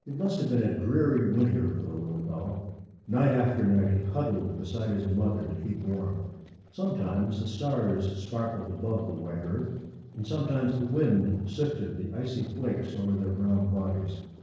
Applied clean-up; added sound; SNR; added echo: neural separator model SepFormer DNS4.